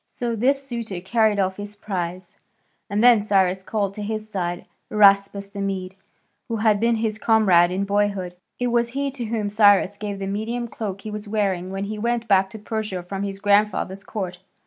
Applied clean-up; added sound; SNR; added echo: none; none; none; none.